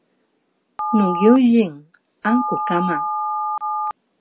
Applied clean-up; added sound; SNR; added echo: none; Telephone; 5 dB; none.